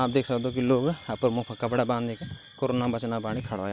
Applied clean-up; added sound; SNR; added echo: none; none; none; none.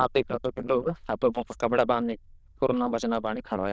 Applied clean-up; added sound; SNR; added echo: neural diffusion model UNIVERSE++.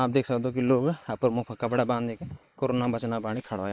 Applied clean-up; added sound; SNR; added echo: neural mask model Resemble Enhance denoiser.